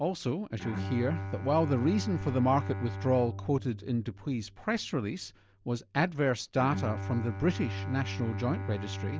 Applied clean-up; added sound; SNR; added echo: none; Bowed string instrument; 7 dB; none.